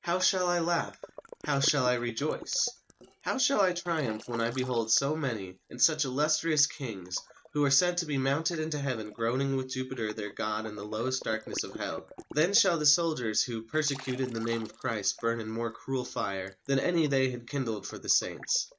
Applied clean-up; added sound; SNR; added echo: neural mask model RNNoise.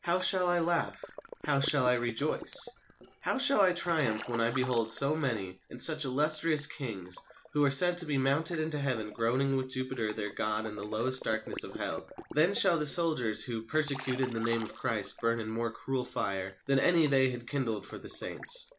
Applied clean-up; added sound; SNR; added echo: none; Liquid; 17 dB; none.